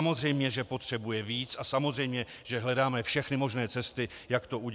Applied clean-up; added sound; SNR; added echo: none; none; none; none.